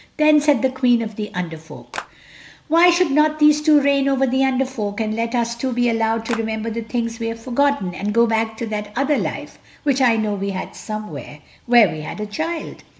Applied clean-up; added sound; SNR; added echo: none; Clapping; 11 dB; none.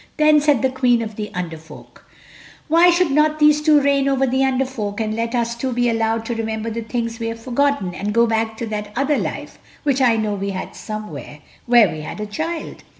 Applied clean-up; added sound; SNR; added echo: none; none; none; none.